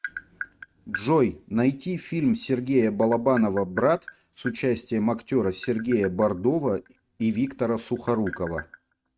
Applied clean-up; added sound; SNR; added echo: neural mask model RNNoise.